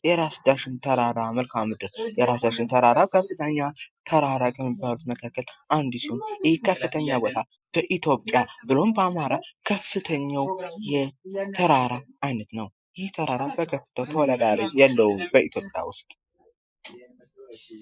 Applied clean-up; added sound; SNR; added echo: neural mask model Resemble Enhance denoiser.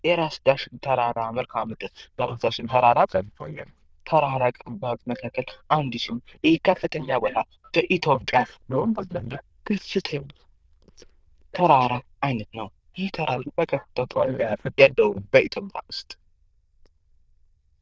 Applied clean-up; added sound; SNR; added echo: neural diffusion model UNIVERSE++.